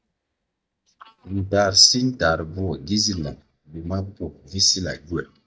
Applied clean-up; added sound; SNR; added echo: neural mask model DeepFilterNet 3.